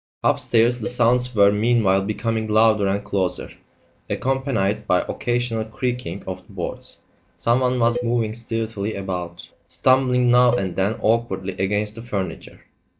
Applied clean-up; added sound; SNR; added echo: neural mask model DeepFilterNet 3.